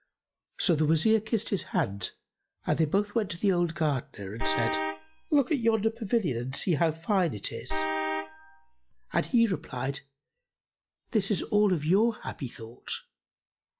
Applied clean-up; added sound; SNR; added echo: classical method log-MMSE.